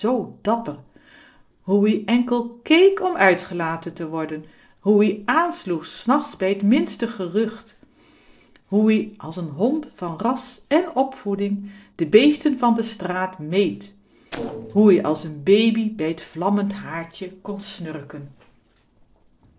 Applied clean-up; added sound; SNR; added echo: neural separator model SepFormer DNS4.